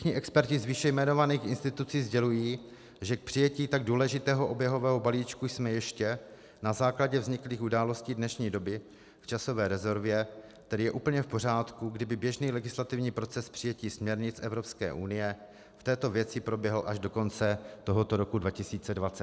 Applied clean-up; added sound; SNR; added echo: none; none; none; none.